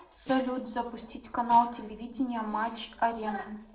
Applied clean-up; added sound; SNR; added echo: neural separator model SepFormer DNS4.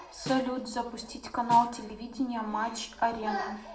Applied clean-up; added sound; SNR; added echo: none; Snare drum; 15 dB; reverberation time 0.4 s.